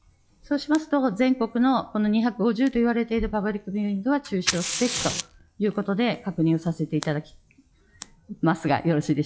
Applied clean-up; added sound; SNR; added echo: classical method log-MMSE.